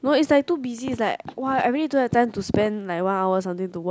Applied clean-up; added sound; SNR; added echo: none; none; none; none.